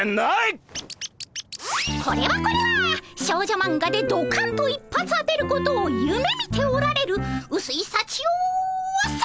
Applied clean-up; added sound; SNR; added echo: none; none; none; none.